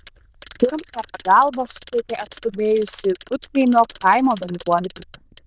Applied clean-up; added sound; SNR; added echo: neural diffusion model UNIVERSE++.